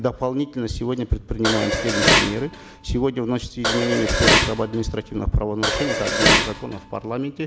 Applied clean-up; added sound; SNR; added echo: none; Dishes, pots, and pans; -3 dB; none.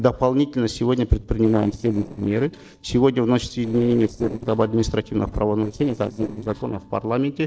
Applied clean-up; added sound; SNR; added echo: neural separator model SepFormer DNS4.